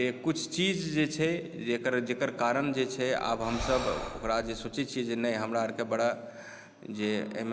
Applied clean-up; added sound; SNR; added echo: none; Breathing; 8 dB; none.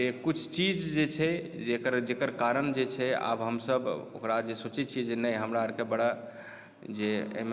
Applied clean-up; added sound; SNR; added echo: none; none; none; none.